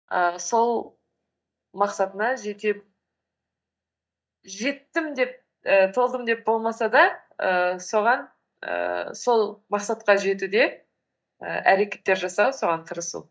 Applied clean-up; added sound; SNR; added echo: neural mask model DeepFilterNet 3.